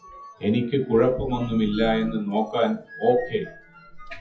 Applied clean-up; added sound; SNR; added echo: classical method WPE with log-MMSE.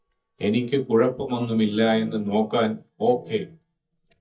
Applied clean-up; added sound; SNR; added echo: neural mask model DeepFilterNet 3.